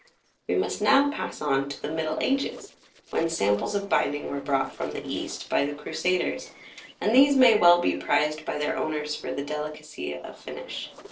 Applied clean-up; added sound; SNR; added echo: neural separator model SepFormer DNS4.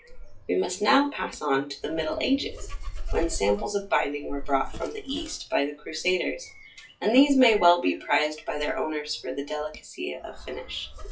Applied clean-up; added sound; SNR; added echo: classical method WPE with log-MMSE.